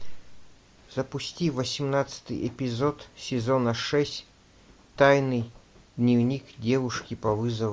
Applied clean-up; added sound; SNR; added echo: none; none; none; none.